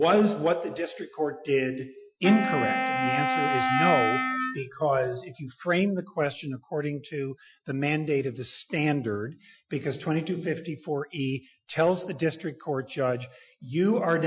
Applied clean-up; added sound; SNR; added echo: classical method Wiener filter.